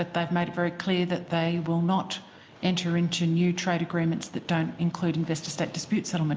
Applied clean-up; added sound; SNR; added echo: none; none; none; none.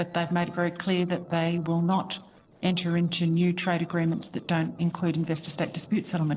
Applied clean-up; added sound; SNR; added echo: neural separator model SepFormer DNS4.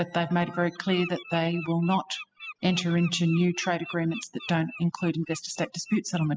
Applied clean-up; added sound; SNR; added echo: classical method spectral subtraction.